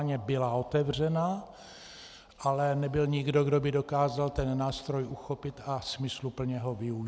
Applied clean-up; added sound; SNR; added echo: none; none; none; none.